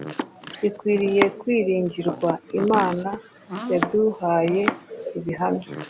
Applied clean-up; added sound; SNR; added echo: none; Domestic sounds, home sounds; 8 dB; none.